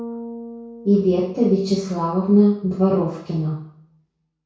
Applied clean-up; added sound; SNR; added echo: none; Bass guitar; 19 dB; reverberation time 0.6 s.